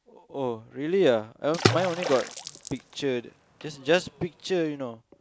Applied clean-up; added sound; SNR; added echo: none; Water / Splash, splatter; 4 dB; none.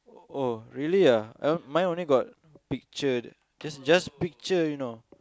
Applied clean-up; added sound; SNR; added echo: none; none; none; none.